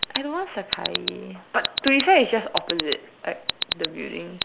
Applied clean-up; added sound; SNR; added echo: none; Alarm; 4 dB; none.